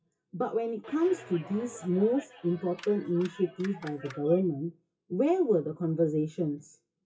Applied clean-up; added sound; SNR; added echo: classical method WPE with log-MMSE.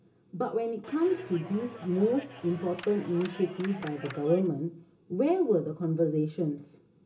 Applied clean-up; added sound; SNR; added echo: none; Clapping; 16 dB; reverberation time 0.2 s.